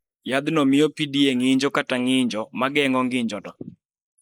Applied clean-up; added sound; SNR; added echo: neural mask model Resemble Enhance denoiser.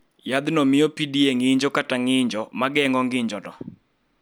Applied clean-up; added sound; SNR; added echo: none; none; none; none.